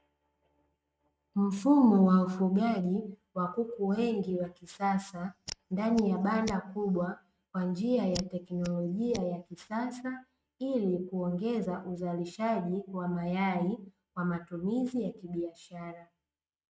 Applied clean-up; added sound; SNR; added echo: neural mask model RNNoise.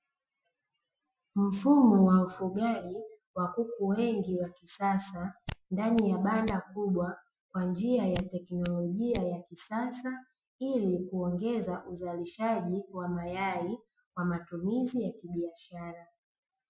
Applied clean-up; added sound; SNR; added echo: classical method Wiener filter.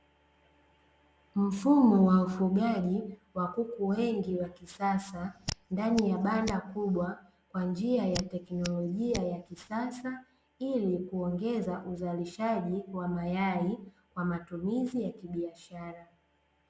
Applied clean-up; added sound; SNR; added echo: none; Hands; 13 dB; none.